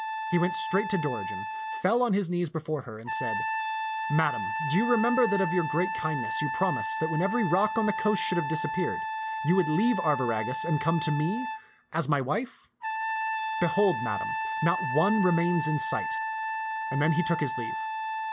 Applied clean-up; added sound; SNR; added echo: none; Trumpet; 4 dB; none.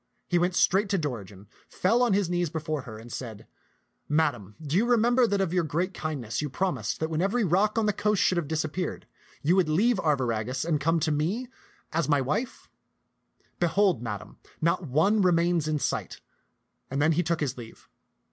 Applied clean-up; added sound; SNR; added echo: none; none; none; none.